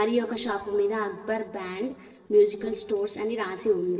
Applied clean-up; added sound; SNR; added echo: neural separator model SepFormer DNS4.